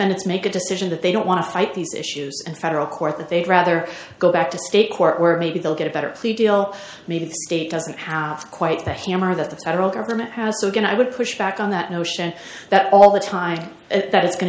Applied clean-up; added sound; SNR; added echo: none; none; none; none.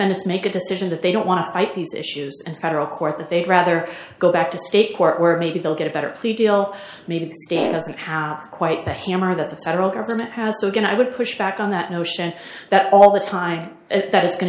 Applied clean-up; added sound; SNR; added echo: neural mask model Resemble Enhance denoiser.